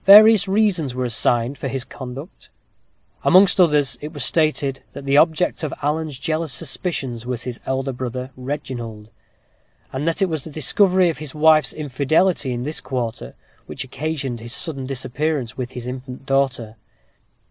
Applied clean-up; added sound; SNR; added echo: none; none; none; none.